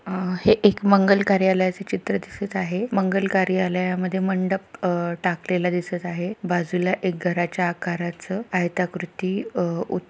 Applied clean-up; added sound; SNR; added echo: none; none; none; none.